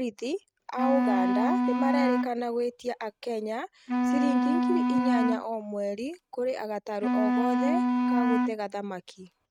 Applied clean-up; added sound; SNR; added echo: neural mask model RNNoise.